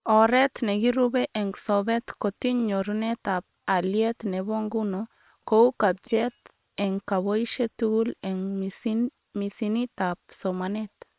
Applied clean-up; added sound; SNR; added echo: neural separator model SepFormer WHAM!.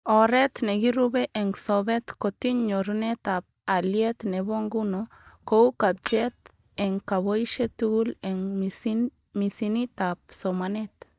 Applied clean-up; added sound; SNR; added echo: neural mask model DeepFilterNet 3.